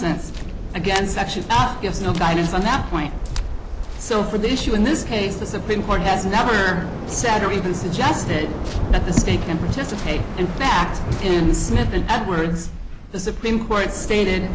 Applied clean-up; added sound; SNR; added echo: none; Waves, surf; 3 dB; none.